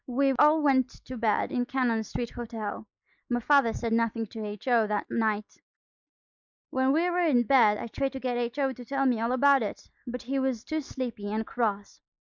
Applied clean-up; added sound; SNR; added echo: neural mask model Resemble Enhance denoiser.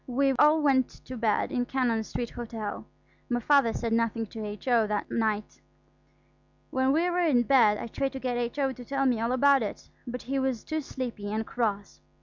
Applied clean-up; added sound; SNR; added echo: none; none; none; none.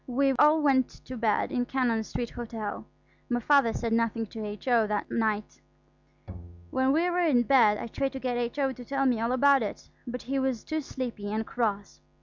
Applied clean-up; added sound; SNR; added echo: none; Bowed string instrument; 17 dB; none.